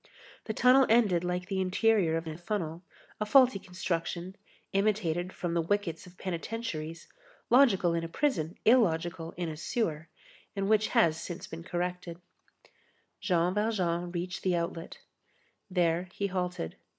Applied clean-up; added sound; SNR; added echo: none; none; none; none.